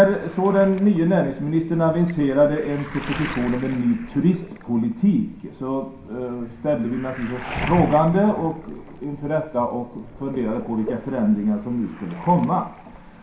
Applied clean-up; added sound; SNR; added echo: none; Waves, surf; 15 dB; reverberation time 0.5 s.